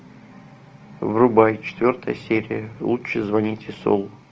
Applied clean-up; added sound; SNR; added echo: none; none; none; none.